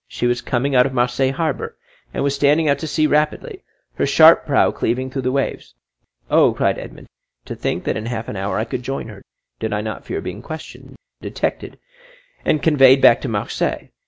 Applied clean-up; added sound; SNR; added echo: none; none; none; none.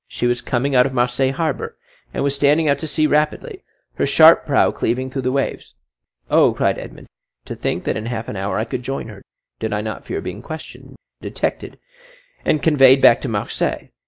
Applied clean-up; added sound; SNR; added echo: neural mask model Resemble Enhance denoiser.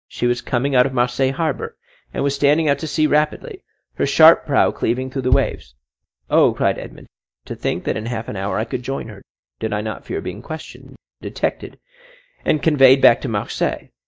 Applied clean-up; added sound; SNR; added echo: neural mask model DeepFilterNet 3.